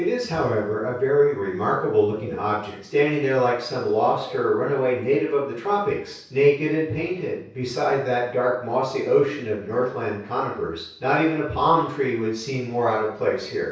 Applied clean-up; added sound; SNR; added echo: none; Bird; 13 dB; reverberation time 0.6 s.